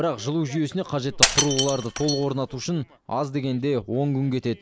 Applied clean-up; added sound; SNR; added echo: none; Shatter; 2 dB; none.